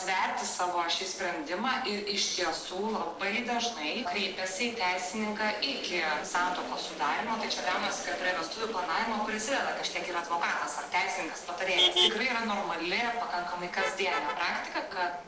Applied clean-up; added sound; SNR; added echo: neural separator model SepFormer DNS4.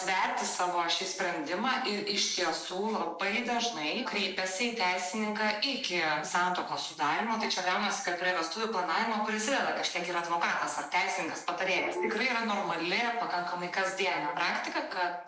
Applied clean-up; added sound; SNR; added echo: neural mask model Resemble Enhance denoiser.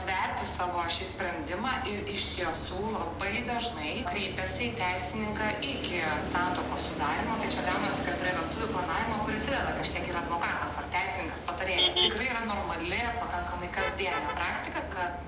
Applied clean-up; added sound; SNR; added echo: none; Motor vehicle (road); 4 dB; none.